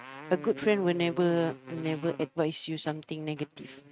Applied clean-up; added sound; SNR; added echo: neural mask model RNNoise.